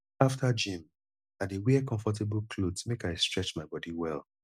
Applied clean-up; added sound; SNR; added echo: none; none; none; none.